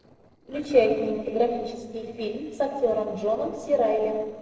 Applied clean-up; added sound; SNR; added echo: neural separator model SepFormer DNS4.